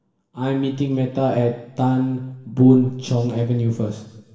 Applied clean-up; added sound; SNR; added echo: none; none; none; reverberation time 1.1 s.